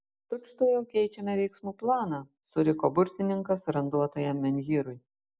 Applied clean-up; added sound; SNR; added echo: none; none; none; none.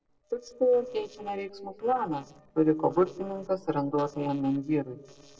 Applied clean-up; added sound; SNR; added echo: neural separator model SepFormer DNS4.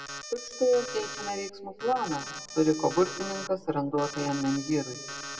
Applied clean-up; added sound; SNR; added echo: none; Alarm; 11 dB; reverberation time 1.2 s.